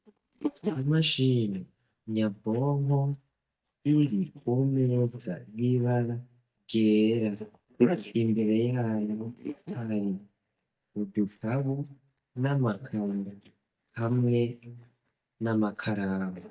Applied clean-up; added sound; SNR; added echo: neural mask model DeepFilterNet 3.